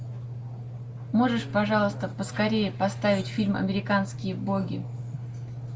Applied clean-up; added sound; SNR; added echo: none; none; none; none.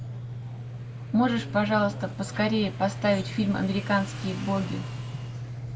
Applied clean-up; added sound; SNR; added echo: none; Motorcycle / Engine; 19 dB; none.